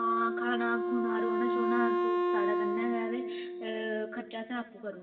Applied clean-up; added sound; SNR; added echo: none; Wind instrument, woodwind instrument; -2 dB; reverberation time 2.5 s.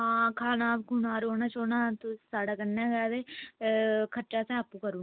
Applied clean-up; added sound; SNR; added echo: none; none; none; none.